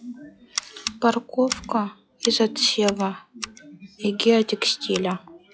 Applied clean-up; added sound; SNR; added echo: classical method log-MMSE.